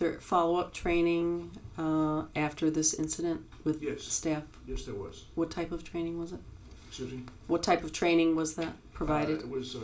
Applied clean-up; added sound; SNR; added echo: none; none; none; reverberation time 0.2 s.